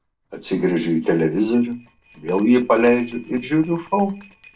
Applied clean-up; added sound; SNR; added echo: neural separator model SepFormer DNS4.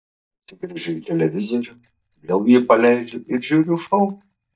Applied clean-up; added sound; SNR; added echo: neural mask model DeepFilterNet 3.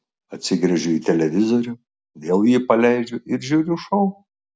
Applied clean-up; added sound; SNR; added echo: none; none; none; none.